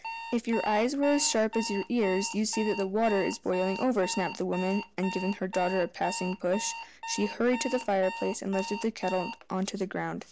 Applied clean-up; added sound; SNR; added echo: none; Alarm; 11 dB; none.